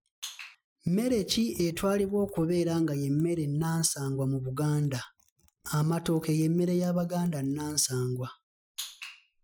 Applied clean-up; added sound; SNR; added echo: classical method Wiener filter.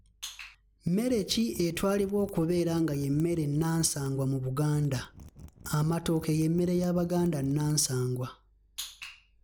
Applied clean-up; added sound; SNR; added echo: none; Mechanisms; 19 dB; none.